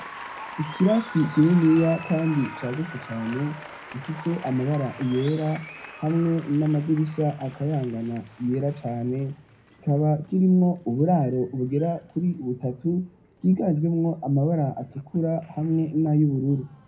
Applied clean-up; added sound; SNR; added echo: none; Applause; 18 dB; reverberation time 0.3 s.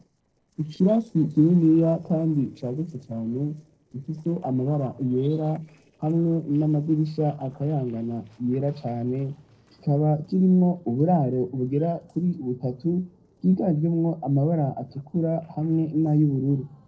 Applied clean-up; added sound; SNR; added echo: neural separator model SepFormer DNS4.